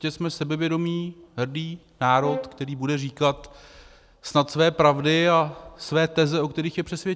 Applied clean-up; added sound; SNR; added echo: none; Brass instrument; 13 dB; none.